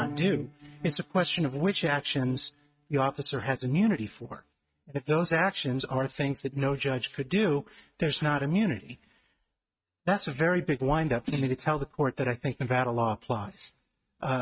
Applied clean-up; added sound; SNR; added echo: neural mask model RNNoise.